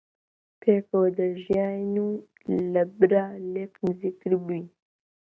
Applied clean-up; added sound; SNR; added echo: none; none; none; none.